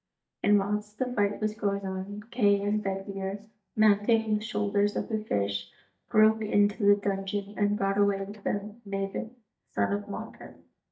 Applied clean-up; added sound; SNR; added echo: neural mask model DeepFilterNet 3.